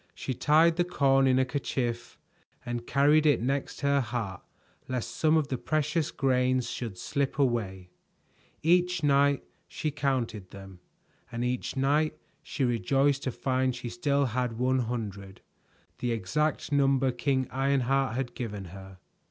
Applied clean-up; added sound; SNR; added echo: none; none; none; none.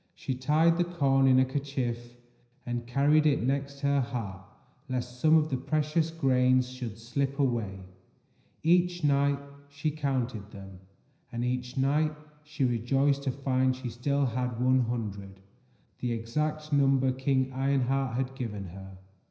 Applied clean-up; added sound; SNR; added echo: none; none; none; reverberation time 0.9 s.